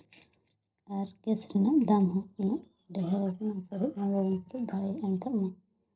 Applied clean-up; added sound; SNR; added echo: neural separator model SepFormer DNS4.